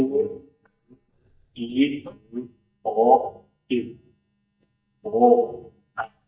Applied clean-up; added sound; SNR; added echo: neural mask model DeepFilterNet 3.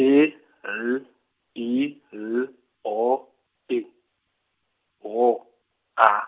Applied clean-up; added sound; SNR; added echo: none; none; none; none.